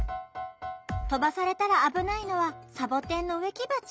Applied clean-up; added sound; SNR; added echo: none; none; none; none.